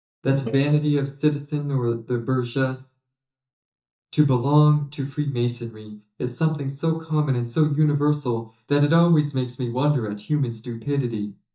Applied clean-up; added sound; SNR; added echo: neural mask model DeepFilterNet 3.